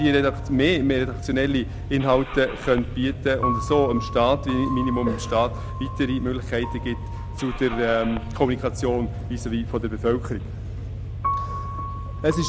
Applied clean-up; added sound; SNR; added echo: none; Piano + Engine starting / Car; 6 dB; none.